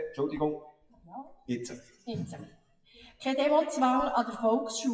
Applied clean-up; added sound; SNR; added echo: classical method WPE with log-MMSE.